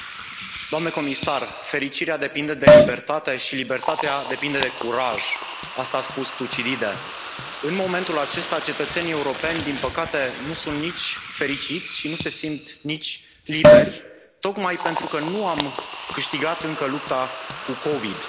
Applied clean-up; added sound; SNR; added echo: none; Liquid; -3 dB; none.